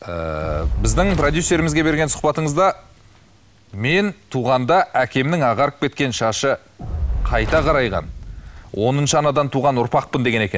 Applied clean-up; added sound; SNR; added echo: none; Fire; 9 dB; none.